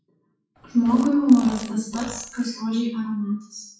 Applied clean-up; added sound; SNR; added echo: classical method WPE with log-MMSE.